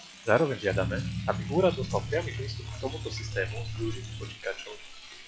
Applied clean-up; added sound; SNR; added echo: classical method log-MMSE.